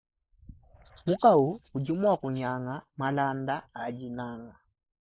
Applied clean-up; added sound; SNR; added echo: neural mask model Resemble Enhance denoiser.